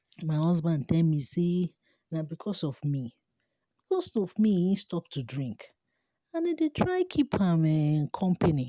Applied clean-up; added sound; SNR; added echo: none; none; none; none.